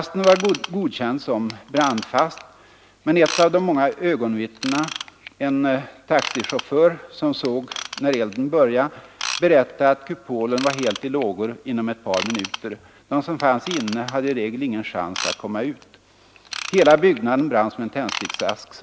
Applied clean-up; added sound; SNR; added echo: none; Ratchet, pawl / Tools; 13 dB; none.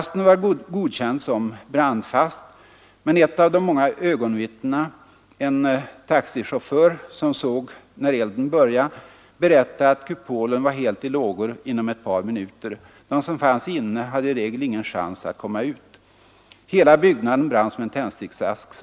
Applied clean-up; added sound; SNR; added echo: none; none; none; none.